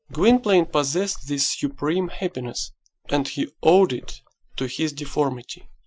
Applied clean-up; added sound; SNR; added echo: classical method Wiener filter.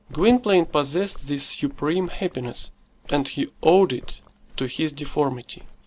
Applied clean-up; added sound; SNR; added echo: none; Walk, footsteps; 15 dB; none.